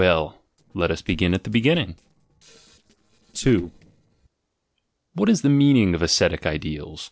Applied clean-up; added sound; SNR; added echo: neural separator model SepFormer DNS4.